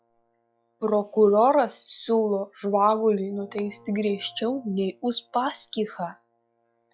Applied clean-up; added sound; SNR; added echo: classical method log-MMSE.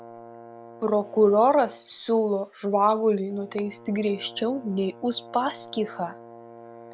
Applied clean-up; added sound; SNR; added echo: none; Brass instrument; 20 dB; none.